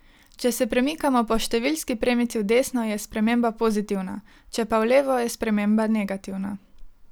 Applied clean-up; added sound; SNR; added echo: none; none; none; none.